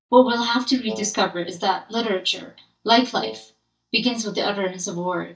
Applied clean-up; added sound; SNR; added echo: neural mask model DeepFilterNet 3.